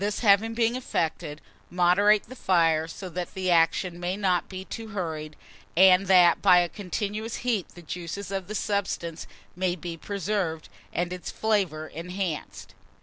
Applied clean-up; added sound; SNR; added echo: none; none; none; none.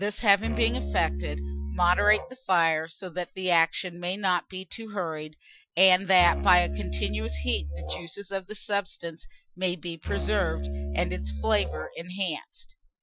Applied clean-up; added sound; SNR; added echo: classical method Wiener filter.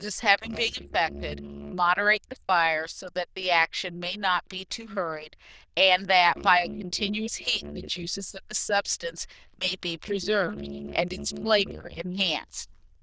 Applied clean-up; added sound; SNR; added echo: neural diffusion model UNIVERSE++.